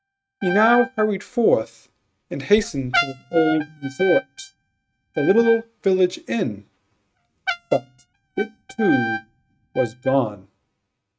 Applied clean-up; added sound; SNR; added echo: neural mask model RNNoise.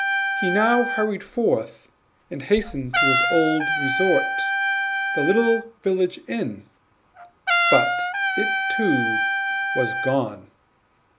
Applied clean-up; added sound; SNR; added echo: none; Trumpet; 0 dB; none.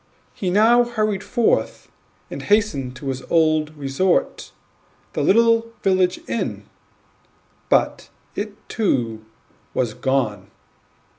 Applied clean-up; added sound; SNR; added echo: none; none; none; none.